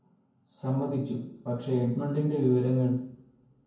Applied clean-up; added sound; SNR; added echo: none; none; none; reverberation time 0.9 s.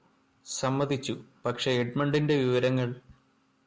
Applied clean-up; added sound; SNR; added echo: none; none; none; none.